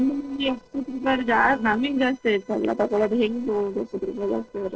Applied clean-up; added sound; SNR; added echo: neural separator model SepFormer DNS4.